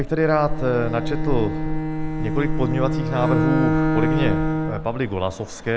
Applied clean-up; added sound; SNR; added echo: none; Bowed string instrument + Motor vehicle (road); -2 dB; none.